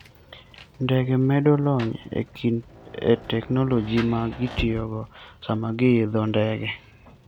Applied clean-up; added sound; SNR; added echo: none; Rain; 17 dB; none.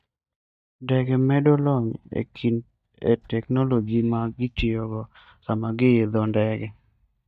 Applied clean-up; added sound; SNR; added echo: neural mask model DeepFilterNet 3.